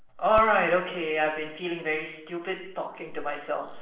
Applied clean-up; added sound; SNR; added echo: neural separator model SepFormer DNS4.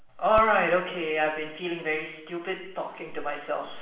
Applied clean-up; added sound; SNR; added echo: none; Fireworks; 20 dB; reverberation time 0.8 s.